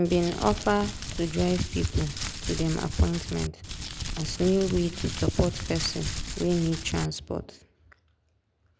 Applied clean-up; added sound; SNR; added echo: none; Crumpling, crinkling; 7 dB; none.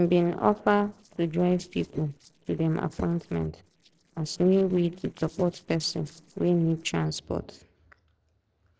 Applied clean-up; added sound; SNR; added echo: neural separator model SepFormer DNS4.